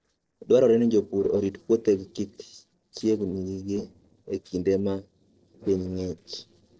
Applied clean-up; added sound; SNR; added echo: neural separator model SepFormer DNS4.